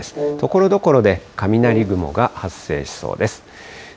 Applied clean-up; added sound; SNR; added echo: none; Brass instrument; 9 dB; none.